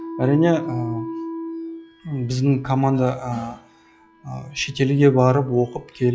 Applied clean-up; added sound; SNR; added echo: classical method log-MMSE.